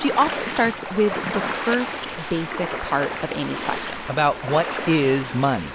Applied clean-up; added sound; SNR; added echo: none; Ocean; 6 dB; none.